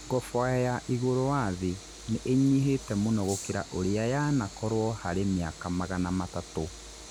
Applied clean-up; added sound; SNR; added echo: none; Train; 16 dB; none.